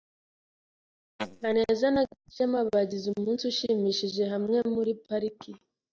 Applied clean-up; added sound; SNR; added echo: neural mask model DeepFilterNet 3.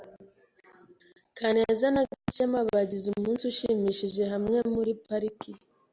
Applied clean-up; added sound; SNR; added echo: none; none; none; none.